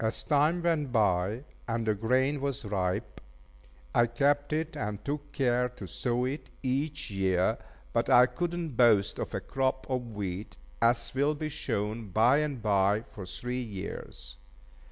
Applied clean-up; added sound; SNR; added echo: none; none; none; none.